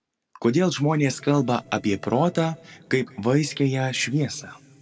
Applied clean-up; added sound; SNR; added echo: neural separator model SepFormer DNS4.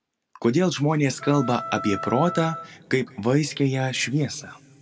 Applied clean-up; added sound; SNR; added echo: none; Wind instrument, woodwind instrument; 11 dB; reverberation time 1.7 s.